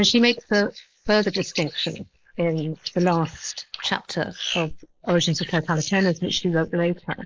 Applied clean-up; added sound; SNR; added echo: neural mask model Resemble Enhance denoiser.